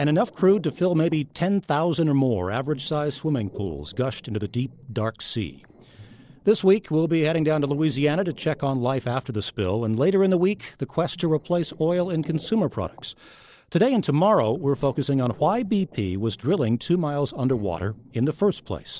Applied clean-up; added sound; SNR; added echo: neural separator model SepFormer DNS4.